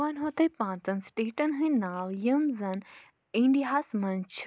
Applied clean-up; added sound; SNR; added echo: none; none; none; none.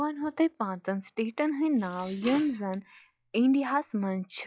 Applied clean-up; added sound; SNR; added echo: classical method log-MMSE.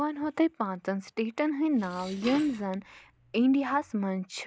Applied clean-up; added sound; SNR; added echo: none; Dishes, pots, and pans; 17 dB; none.